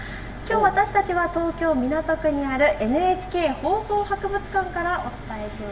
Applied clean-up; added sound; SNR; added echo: none; Mechanical fan; 15 dB; reverberation time 0.7 s.